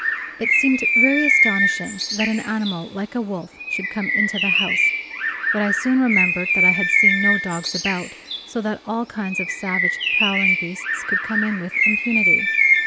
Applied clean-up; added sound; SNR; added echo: none; Bird; -5 dB; none.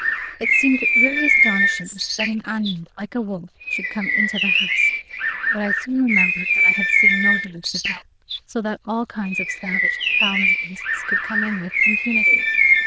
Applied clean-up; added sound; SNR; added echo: neural diffusion model UNIVERSE++.